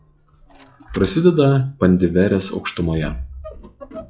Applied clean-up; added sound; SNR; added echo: classical method log-MMSE.